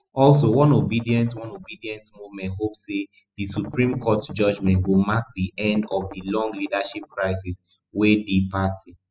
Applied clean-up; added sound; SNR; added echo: classical method spectral subtraction.